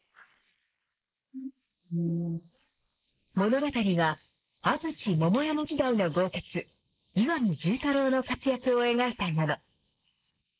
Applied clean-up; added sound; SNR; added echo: neural mask model Resemble Enhance denoiser.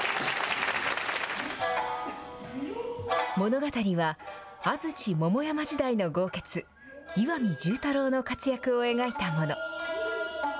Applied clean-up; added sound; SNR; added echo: none; none; none; none.